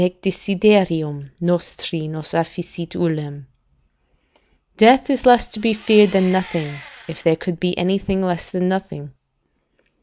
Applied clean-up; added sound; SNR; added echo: none; Engine; 19 dB; none.